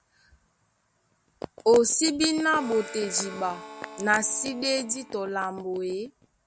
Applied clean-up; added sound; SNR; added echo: none; Harmonica; 15 dB; none.